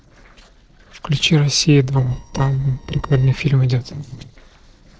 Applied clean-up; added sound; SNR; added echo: neural separator model SepFormer DNS4.